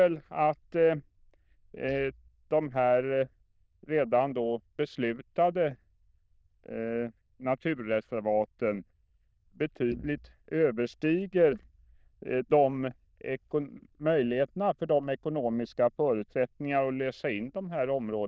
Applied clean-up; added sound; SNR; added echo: neural diffusion model UNIVERSE++.